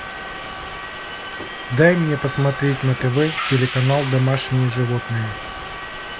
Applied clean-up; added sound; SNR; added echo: none; Subway, metro, underground; 9 dB; none.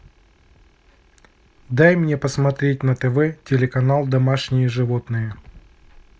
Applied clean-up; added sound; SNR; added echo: none; none; none; none.